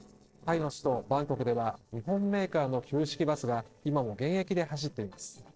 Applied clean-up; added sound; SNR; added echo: neural separator model SepFormer DNS4.